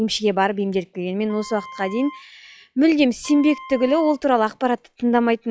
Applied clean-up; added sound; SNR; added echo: classical method log-MMSE.